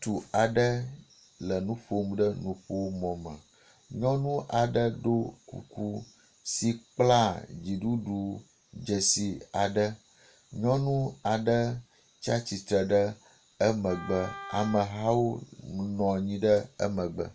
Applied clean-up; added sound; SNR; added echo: none; Wind instrument, woodwind instrument; 15 dB; none.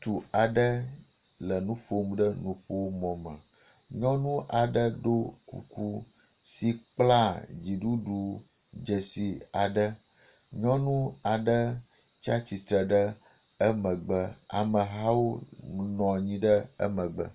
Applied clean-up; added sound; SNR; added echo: none; none; none; none.